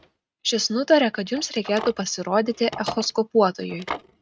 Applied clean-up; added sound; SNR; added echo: neural mask model RNNoise.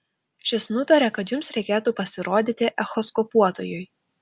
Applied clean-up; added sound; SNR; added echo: none; none; none; none.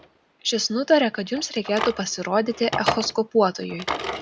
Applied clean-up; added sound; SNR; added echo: none; Drawer open or close; 8 dB; none.